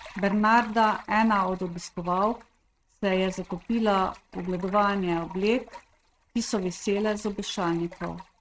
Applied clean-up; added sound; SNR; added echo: neural mask model RNNoise.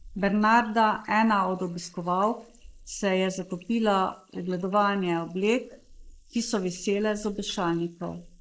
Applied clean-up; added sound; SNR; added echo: neural mask model Resemble Enhance denoiser.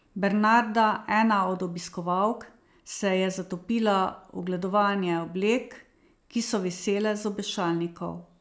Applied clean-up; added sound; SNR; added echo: none; none; none; none.